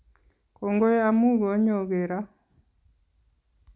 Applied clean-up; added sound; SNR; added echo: none; none; none; none.